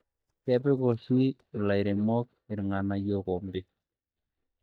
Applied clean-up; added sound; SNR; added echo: neural mask model DeepFilterNet 3.